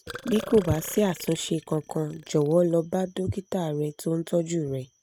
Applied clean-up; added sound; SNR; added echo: neural mask model RNNoise.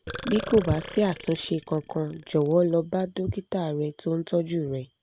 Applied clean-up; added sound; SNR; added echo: none; Burping, eructation; 14 dB; none.